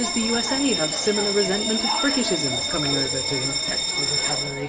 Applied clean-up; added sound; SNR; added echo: none; Bell; -2 dB; reverberation time 0.6 s.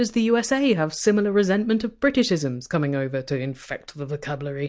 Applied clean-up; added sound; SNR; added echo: none; none; none; none.